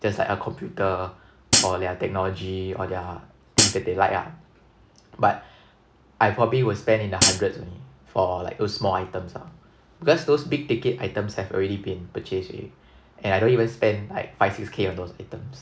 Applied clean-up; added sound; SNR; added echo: none; Hi-hat; -5 dB; none.